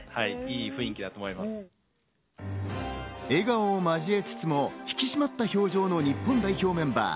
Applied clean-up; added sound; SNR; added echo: none; none; none; none.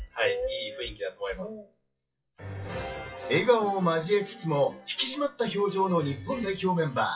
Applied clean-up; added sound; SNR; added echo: classical method WPE with log-MMSE.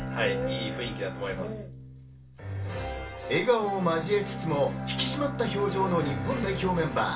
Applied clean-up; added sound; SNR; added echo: none; Bowed string instrument; 7 dB; reverberation time 0.3 s.